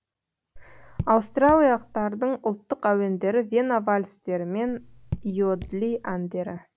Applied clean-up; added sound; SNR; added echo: none; Raindrop / Drip; 13 dB; none.